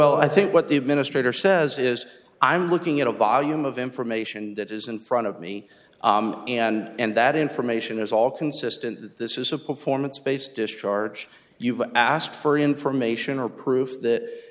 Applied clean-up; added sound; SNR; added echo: none; none; none; none.